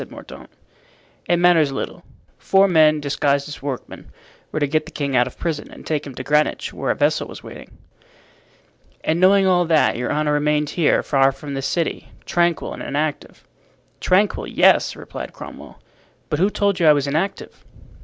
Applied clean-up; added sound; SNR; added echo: none; none; none; none.